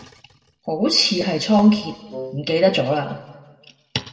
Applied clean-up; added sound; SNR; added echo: none; Wind instrument, woodwind instrument; 14 dB; reverberation time 1.2 s.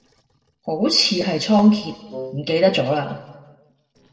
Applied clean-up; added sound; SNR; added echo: neural separator model SepFormer DNS4.